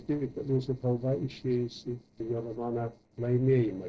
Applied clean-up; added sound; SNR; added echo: neural separator model SepFormer DNS4.